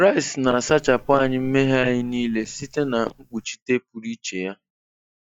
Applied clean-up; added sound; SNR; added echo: neural mask model DeepFilterNet 3.